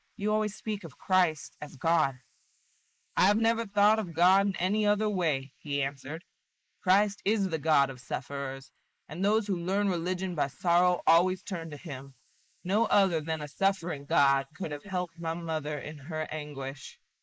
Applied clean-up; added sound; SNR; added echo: neural mask model Resemble Enhance denoiser.